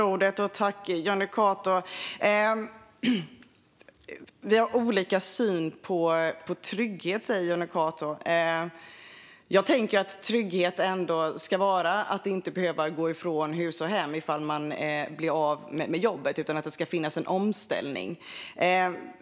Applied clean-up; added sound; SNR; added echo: none; none; none; none.